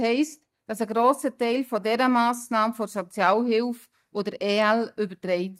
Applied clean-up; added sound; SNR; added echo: neural mask model DeepFilterNet 3.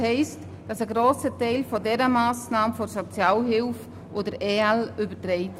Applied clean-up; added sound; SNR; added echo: none; Drum; 16 dB; none.